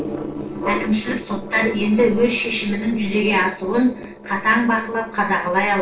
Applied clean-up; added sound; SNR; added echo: neural separator model SepFormer DNS4.